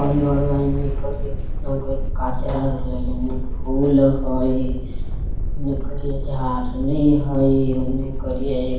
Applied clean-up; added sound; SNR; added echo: none; Thunderstorm; 0 dB; reverberation time 1.2 s.